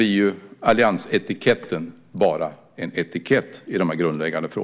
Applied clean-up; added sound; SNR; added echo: none; none; none; none.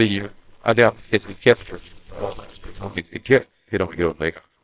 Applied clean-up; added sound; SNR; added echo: neural separator model SepFormer WHAMR!.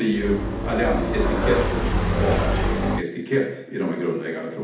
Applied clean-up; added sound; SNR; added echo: none; Motorcycle; -3 dB; reverberation time 0.8 s.